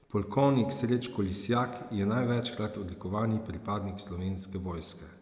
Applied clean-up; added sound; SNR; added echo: none; none; none; none.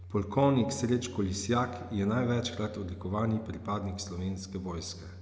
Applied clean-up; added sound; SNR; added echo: none; Domestic sounds, home sounds; 15 dB; none.